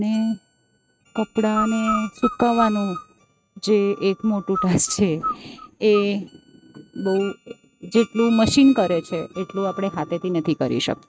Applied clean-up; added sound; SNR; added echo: neural mask model RNNoise.